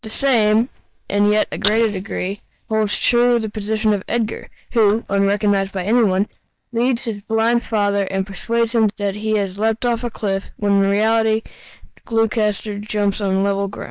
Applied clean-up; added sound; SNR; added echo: neural mask model DeepFilterNet 3.